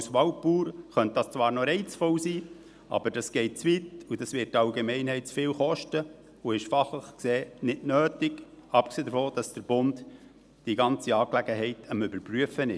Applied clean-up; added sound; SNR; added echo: none; none; none; none.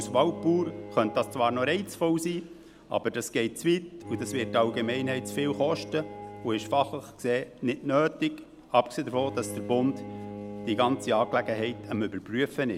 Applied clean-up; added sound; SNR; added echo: none; Bowed string instrument; 13 dB; none.